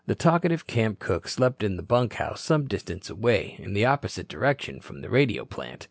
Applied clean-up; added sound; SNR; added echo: none; none; none; none.